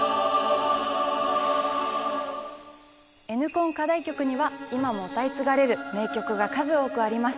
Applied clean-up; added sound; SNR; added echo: none; Bowed string instrument; 14 dB; none.